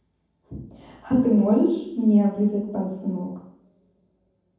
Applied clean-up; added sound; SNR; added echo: none; none; none; reverberation time 0.9 s.